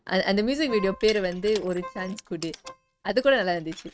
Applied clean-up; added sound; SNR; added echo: neural mask model RNNoise.